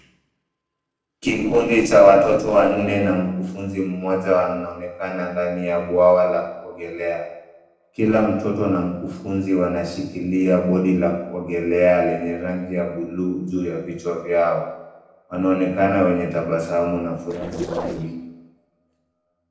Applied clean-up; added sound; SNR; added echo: neural separator model SepFormer DNS4.